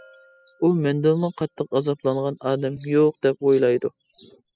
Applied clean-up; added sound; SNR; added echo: classical method spectral subtraction.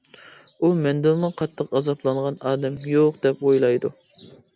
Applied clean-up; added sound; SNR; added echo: none; none; none; none.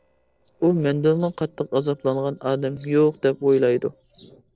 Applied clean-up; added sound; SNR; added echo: neural separator model SepFormer DNS4.